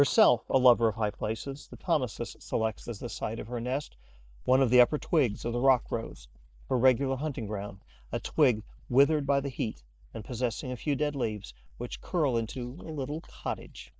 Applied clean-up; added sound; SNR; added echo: neural mask model DeepFilterNet 3.